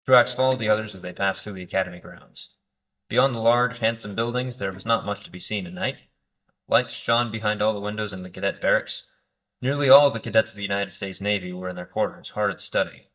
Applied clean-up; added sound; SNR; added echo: neural mask model DeepFilterNet 3.